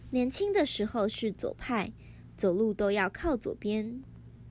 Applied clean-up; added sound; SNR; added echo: none; none; none; none.